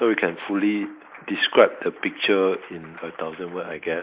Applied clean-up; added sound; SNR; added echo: neural mask model Resemble Enhance denoiser.